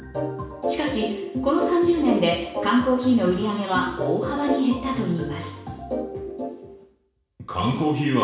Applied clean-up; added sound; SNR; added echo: none; none; none; reverberation time 0.7 s.